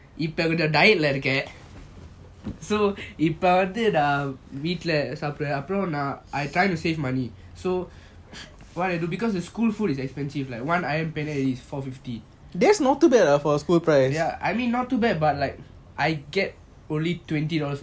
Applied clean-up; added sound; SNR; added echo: none; none; none; none.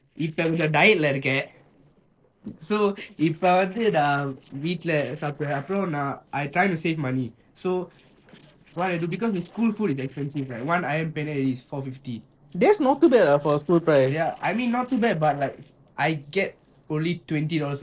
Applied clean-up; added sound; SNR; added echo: neural separator model SepFormer DNS4.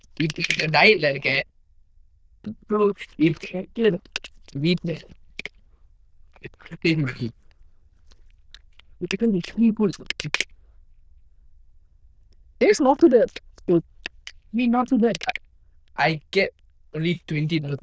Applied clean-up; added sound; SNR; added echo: neural diffusion model UNIVERSE++.